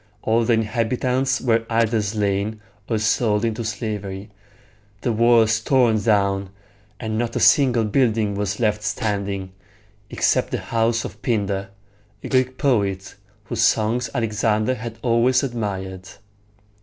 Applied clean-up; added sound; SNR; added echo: neural separator model SepFormer DNS4.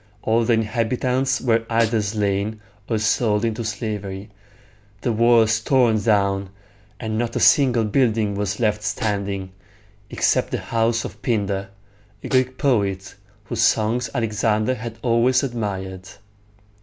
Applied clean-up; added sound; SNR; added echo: none; Snare drum; 18 dB; none.